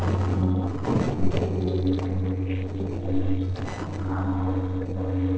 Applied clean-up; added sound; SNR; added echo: neural separator model SepFormer DNS4.